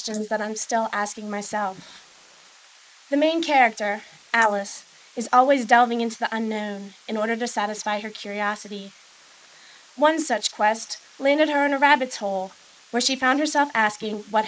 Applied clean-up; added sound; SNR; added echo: neural mask model Resemble Enhance denoiser.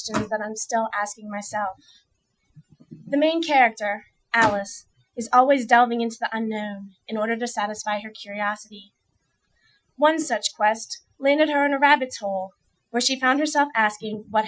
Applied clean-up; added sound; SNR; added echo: classical method Wiener filter.